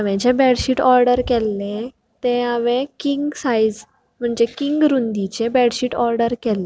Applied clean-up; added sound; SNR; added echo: none; none; none; none.